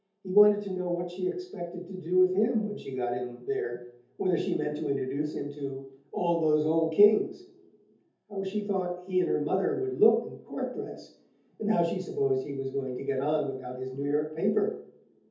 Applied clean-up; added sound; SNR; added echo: none; none; none; reverberation time 0.6 s.